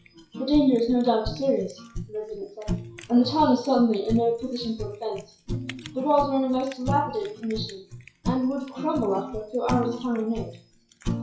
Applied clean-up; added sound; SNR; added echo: classical method WPE with log-MMSE.